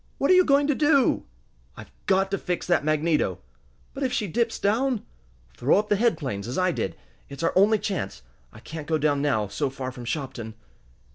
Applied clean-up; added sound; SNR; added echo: none; none; none; none.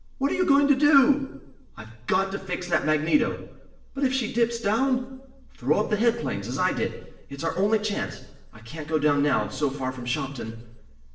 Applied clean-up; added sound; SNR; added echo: none; none; none; reverberation time 0.8 s.